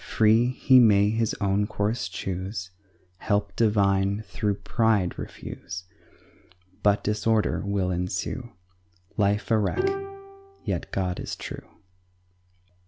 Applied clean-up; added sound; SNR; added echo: none; Bowed string instrument; 9 dB; none.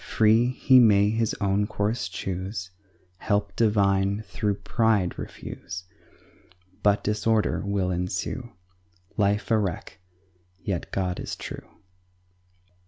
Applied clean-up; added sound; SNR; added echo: none; none; none; none.